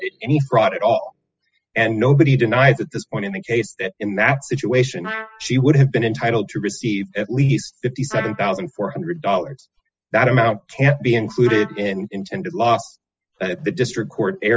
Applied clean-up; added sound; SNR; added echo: classical method spectral subtraction.